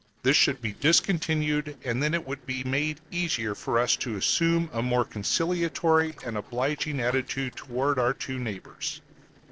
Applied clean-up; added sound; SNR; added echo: neural separator model SepFormer DNS4.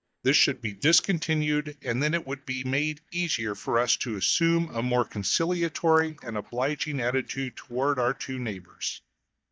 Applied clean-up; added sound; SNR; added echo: neural mask model DeepFilterNet 3.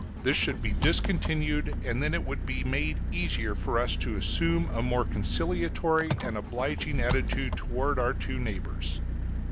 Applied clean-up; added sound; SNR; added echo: none; Engine; 0 dB; none.